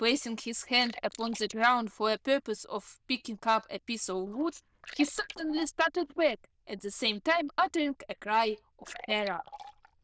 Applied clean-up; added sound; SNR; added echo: neural diffusion model UNIVERSE++.